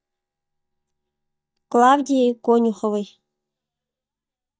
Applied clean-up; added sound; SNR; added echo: neural mask model DeepFilterNet 3.